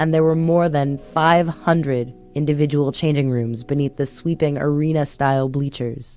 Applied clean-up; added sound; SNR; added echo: none; none; none; none.